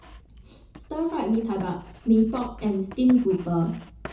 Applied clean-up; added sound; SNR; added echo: none; Writing; 19 dB; reverberation time 0.6 s.